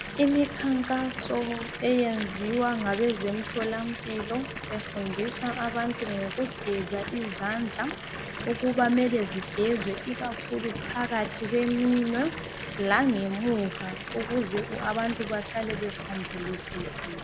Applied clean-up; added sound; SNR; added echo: none; Fill (with liquid) / Bathtub (filling or washing) / Water tap, faucet; 8 dB; none.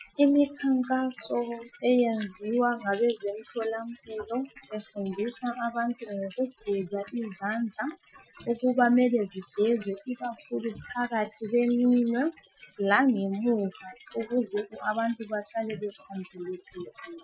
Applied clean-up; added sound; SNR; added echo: classical method Wiener filter.